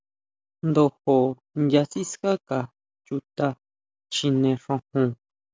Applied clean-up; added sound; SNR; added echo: none; none; none; none.